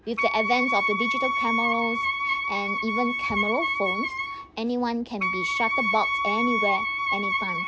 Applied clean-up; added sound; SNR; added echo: none; Wind instrument, woodwind instrument; -2 dB; none.